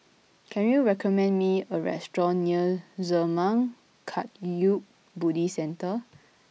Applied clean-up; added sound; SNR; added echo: none; none; none; none.